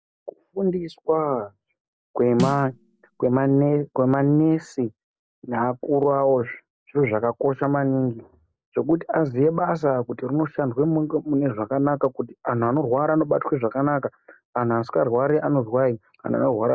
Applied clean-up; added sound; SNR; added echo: none; Snare drum; 9 dB; none.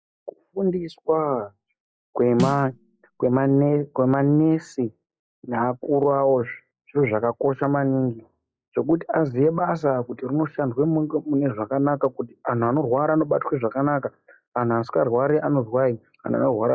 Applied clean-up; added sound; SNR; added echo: classical method log-MMSE.